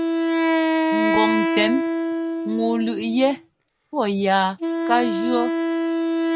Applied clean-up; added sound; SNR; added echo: none; Wind instrument, woodwind instrument; -1 dB; none.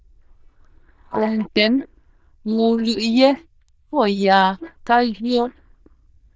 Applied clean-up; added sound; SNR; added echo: neural diffusion model UNIVERSE++.